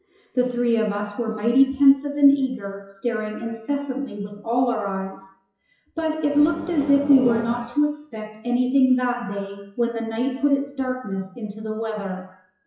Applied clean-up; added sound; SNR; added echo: classical method WPE with log-MMSE.